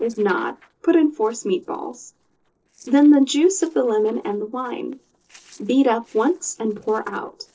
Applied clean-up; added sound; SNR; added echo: neural separator model SepFormer DNS4.